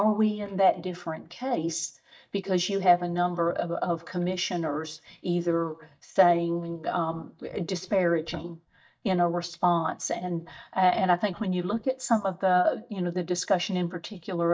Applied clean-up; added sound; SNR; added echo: neural mask model DeepFilterNet 3.